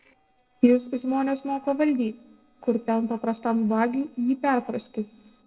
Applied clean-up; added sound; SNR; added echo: neural separator model SepFormer DNS4.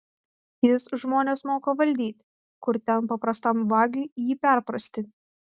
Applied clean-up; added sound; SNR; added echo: none; none; none; none.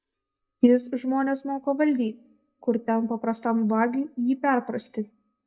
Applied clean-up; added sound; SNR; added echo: neural mask model DeepFilterNet 3.